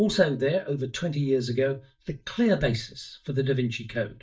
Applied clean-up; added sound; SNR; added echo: neural mask model DeepFilterNet 3.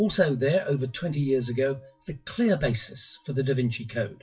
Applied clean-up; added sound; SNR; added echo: classical method WPE with log-MMSE.